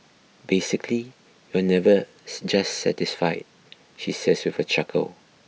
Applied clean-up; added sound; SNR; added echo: none; none; none; none.